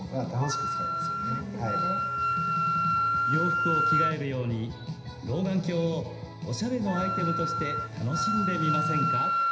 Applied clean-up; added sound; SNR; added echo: none; Wind instrument, woodwind instrument; -1 dB; reverberation time 0.9 s.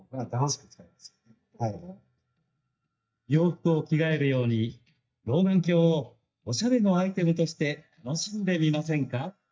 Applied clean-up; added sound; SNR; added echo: neural mask model DeepFilterNet 3.